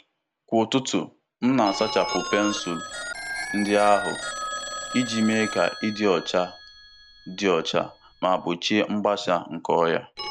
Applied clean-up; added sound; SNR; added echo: none; Telephone; 11 dB; none.